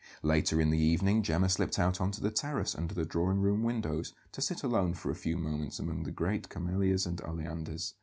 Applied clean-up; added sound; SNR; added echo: none; none; none; none.